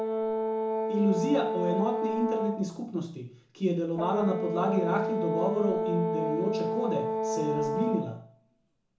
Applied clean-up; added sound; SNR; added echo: none; Brass instrument; 0 dB; reverberation time 0.7 s.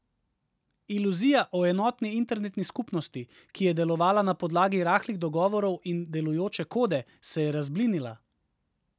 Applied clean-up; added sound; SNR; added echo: none; none; none; none.